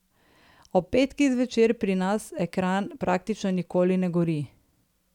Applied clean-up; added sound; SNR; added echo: none; none; none; none.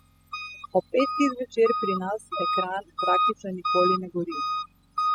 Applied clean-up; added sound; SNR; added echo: classical method spectral subtraction.